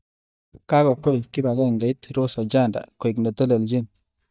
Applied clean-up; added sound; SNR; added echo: neural mask model DeepFilterNet 3.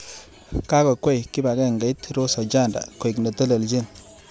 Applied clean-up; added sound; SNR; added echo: none; none; none; none.